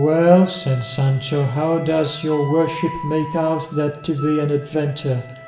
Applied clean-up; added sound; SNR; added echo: none; Wind instrument, woodwind instrument; 15 dB; reverberation time 0.8 s.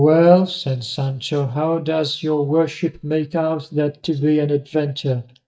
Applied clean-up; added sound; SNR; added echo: neural mask model DeepFilterNet 3.